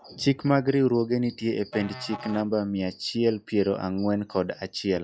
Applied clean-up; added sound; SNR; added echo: classical method log-MMSE.